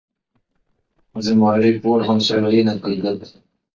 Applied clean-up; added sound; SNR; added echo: neural mask model DeepFilterNet 3.